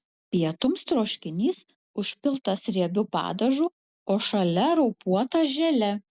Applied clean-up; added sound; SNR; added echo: none; none; none; none.